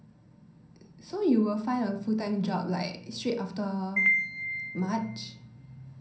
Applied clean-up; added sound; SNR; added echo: none; Piano; 0 dB; reverberation time 0.6 s.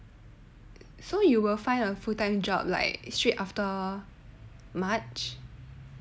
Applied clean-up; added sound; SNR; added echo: none; none; none; none.